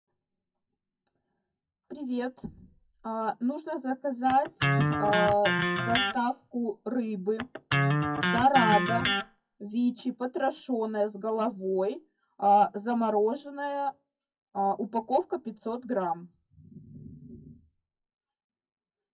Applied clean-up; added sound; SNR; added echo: classical method WPE with log-MMSE.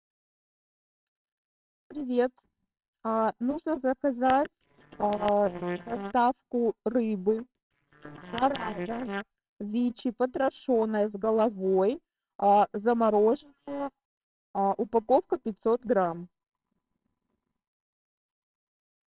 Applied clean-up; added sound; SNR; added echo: neural separator model SepFormer WHAMR!.